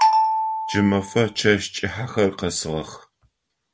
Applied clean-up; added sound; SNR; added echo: none; none; none; none.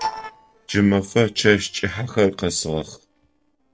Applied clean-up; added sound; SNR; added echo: neural separator model SepFormer DNS4.